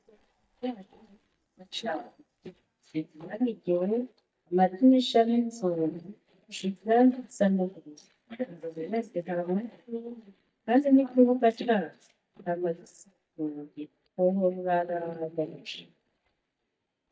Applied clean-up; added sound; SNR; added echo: neural mask model DeepFilterNet 3.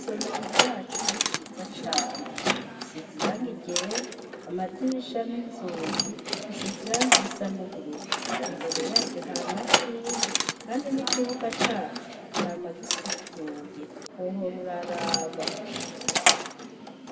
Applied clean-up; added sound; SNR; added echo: none; Keys jangling; -4 dB; reverberation time 2.0 s.